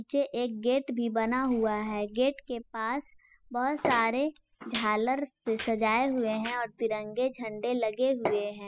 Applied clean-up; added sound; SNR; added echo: classical method spectral subtraction.